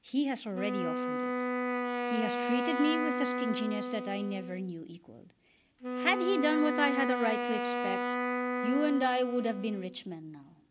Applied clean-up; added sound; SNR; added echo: none; Wind instrument, woodwind instrument; 1 dB; none.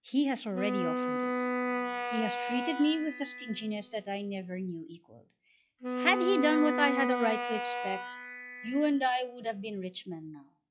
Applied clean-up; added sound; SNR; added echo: classical method log-MMSE.